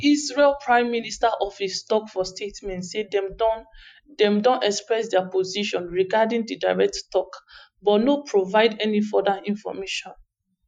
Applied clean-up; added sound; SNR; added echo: classical method Wiener filter.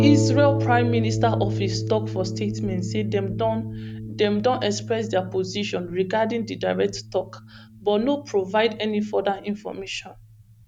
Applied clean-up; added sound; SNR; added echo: none; Harp; 4 dB; none.